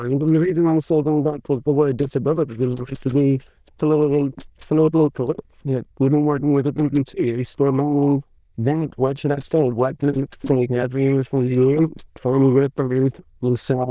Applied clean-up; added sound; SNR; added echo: neural diffusion model UNIVERSE++.